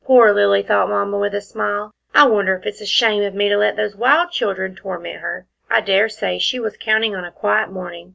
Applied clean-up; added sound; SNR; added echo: none; none; none; none.